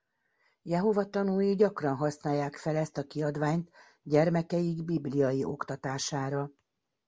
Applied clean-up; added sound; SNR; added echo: none; none; none; none.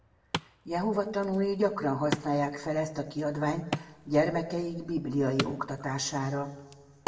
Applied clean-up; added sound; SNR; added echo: none; Wood; 10 dB; reverberation time 1.5 s.